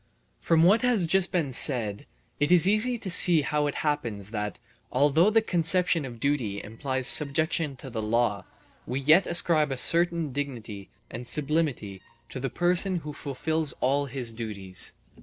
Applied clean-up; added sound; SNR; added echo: neural separator model SepFormer DNS4.